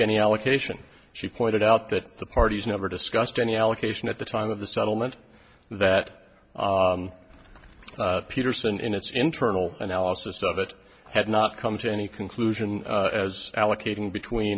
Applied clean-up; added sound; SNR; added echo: none; none; none; none.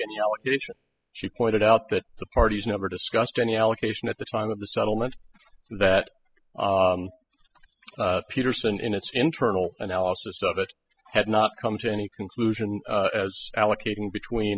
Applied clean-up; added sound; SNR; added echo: classical method spectral subtraction.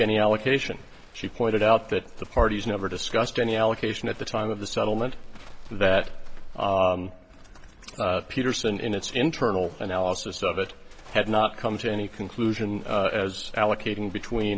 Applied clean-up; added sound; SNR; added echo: none; Livestock, farm animals, working animals; 13 dB; none.